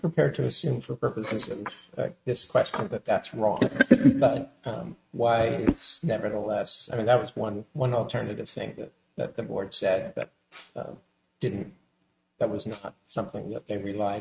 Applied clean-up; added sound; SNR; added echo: neural mask model RNNoise.